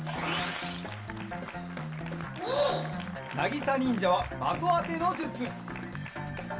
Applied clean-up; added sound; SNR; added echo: none; Applause; 14 dB; reverberation time 0.2 s.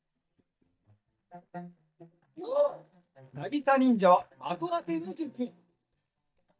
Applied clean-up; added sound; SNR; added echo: neural mask model DeepFilterNet 3.